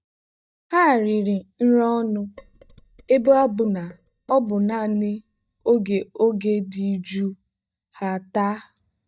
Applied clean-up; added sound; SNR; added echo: neural mask model DeepFilterNet 3.